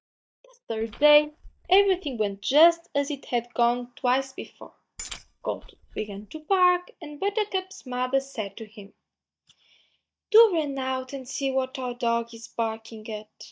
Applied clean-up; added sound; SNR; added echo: neural mask model DeepFilterNet 3.